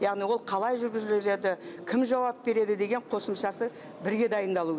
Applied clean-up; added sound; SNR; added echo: none; none; none; none.